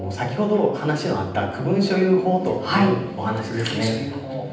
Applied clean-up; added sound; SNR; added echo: none; none; none; reverberation time 0.9 s.